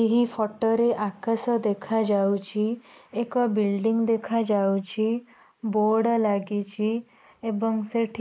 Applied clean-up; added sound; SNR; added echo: neural mask model Resemble Enhance denoiser.